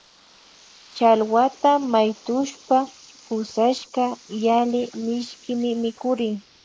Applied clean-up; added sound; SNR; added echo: neural mask model Resemble Enhance denoiser.